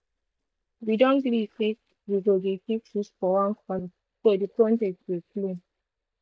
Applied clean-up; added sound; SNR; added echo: neural mask model DeepFilterNet 3.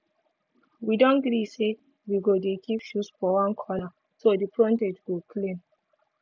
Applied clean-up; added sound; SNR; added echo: none; none; none; none.